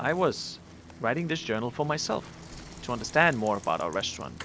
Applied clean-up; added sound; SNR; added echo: none; Bicycle; 16 dB; none.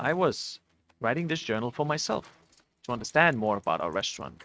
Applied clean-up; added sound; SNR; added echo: neural mask model RNNoise.